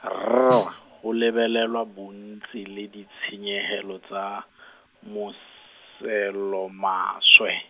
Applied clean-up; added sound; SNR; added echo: none; Snare drum; 15 dB; none.